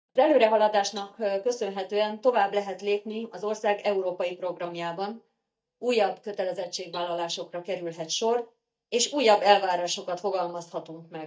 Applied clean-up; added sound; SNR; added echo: neural mask model DeepFilterNet 3.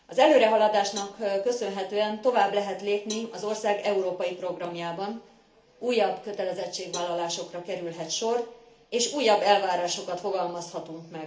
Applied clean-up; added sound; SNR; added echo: none; Cowbell; 20 dB; reverberation time 0.4 s.